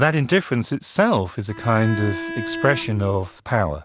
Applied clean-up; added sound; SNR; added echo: none; Bowed string instrument; 9 dB; none.